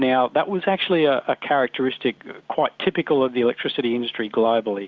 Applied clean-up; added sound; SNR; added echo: none; none; none; none.